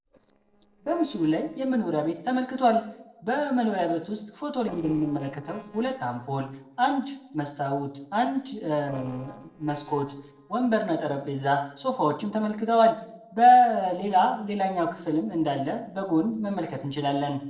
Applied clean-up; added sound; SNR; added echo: neural separator model SepFormer DNS4.